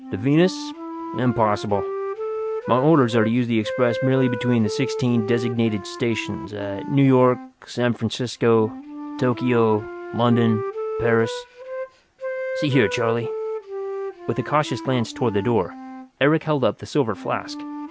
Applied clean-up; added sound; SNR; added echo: none; Wind instrument, woodwind instrument; 9 dB; none.